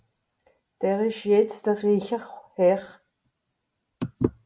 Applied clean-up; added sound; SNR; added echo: none; none; none; none.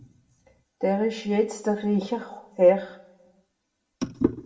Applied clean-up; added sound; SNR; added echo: none; none; none; reverberation time 0.6 s.